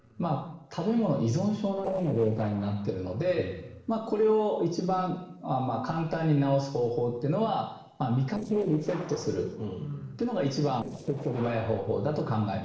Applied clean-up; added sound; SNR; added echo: neural separator model SepFormer DNS4.